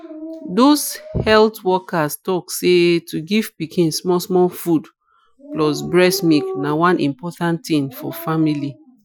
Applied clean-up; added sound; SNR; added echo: classical method Wiener filter.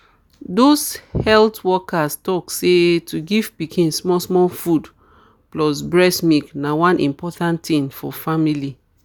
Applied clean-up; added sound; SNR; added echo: none; none; none; none.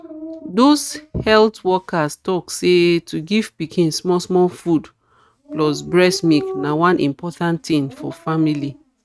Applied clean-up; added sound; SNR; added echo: neural mask model RNNoise.